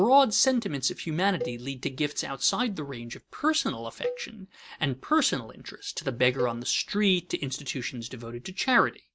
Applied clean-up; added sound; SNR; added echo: neural mask model DeepFilterNet 3.